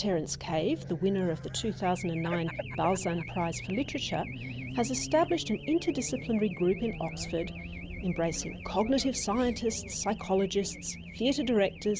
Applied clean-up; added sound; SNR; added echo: none; Race car, auto racing / Alarm; 10 dB; none.